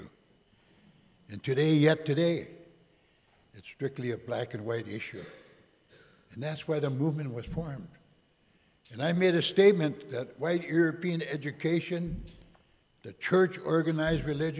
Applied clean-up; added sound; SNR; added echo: none; Tambourine; 18 dB; none.